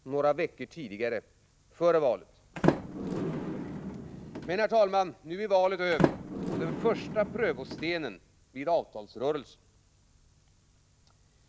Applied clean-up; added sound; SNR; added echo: none; Sliding door; 1 dB; none.